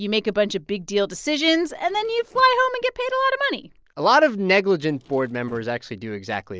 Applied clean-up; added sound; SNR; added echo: neural separator model SepFormer DNS4.